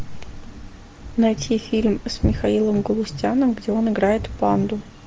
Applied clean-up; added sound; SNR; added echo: none; none; none; none.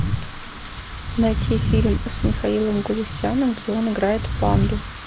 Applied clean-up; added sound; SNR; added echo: none; Wind / Rain; 2 dB; none.